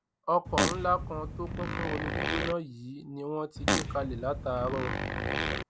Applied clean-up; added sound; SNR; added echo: none; Fart; -2 dB; none.